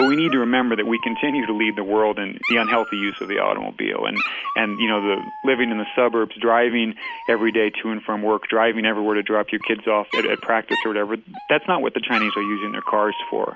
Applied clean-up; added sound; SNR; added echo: none; Dog; 11 dB; none.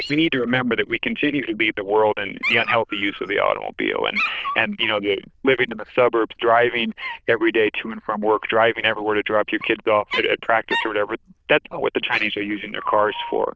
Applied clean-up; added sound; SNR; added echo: neural diffusion model UNIVERSE++.